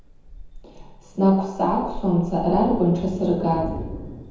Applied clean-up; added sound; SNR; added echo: none; Thunder; 12 dB; reverberation time 1.0 s.